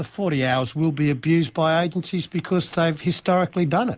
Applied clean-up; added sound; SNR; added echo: none; none; none; none.